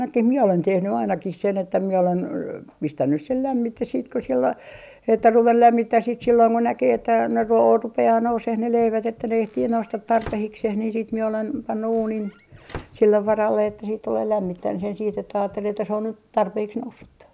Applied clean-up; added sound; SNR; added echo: none; Squeak / Slam / Wood; 19 dB; none.